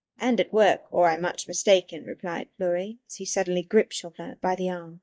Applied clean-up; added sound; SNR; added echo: neural mask model DeepFilterNet 3.